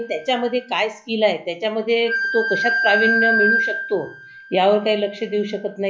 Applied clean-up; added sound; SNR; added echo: classical method log-MMSE.